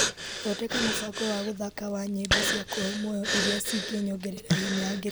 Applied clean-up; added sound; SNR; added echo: none; Breathing; 0 dB; none.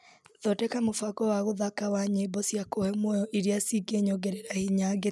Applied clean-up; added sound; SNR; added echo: none; none; none; none.